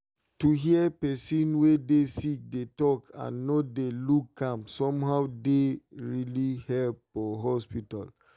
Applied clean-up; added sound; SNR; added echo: none; none; none; none.